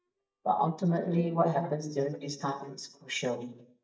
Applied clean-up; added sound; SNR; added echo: neural mask model DeepFilterNet 3.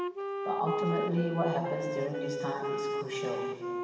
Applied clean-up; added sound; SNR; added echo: none; Wind instrument, woodwind instrument; 0 dB; reverberation time 1.7 s.